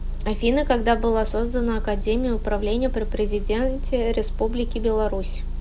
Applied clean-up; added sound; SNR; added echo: none; Motor vehicle (road) / Engine; 2 dB; none.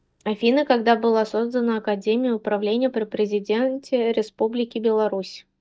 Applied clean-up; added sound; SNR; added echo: neural mask model DeepFilterNet 3.